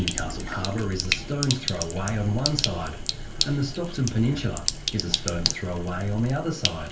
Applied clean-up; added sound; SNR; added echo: none; Sink (filling or washing); 3 dB; reverberation time 0.3 s.